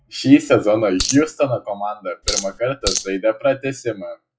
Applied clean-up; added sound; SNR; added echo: classical method log-MMSE.